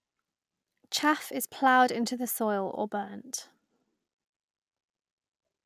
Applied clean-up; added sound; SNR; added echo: none; none; none; none.